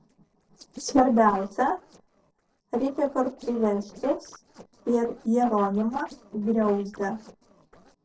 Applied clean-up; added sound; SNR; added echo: neural separator model SepFormer DNS4.